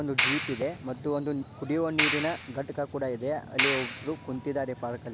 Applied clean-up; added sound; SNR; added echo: none; Clapping; -2 dB; none.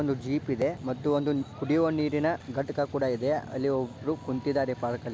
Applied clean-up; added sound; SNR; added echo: none; none; none; none.